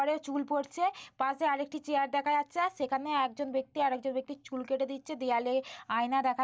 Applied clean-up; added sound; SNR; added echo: none; none; none; none.